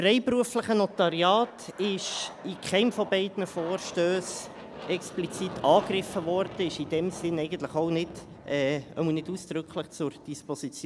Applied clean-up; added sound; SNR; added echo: none; Aircraft; 16 dB; none.